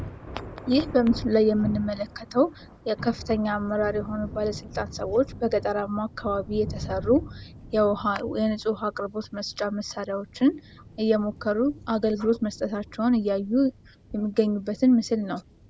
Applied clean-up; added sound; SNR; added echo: none; Thunder; 15 dB; none.